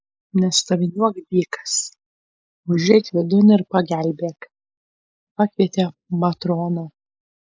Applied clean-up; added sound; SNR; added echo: neural mask model Resemble Enhance denoiser.